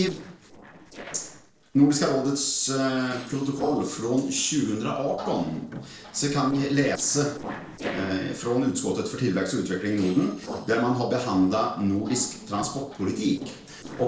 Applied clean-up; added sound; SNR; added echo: neural separator model SepFormer DNS4.